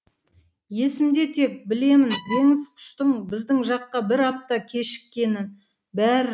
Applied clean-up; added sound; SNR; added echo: neural mask model RNNoise.